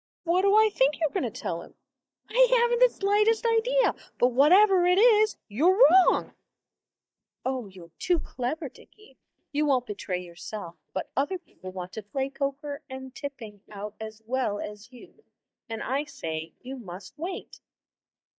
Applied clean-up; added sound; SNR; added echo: neural mask model DeepFilterNet 3.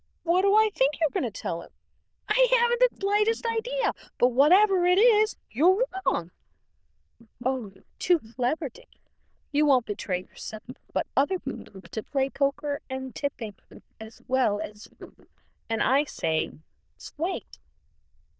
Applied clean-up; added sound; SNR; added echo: neural diffusion model UNIVERSE++.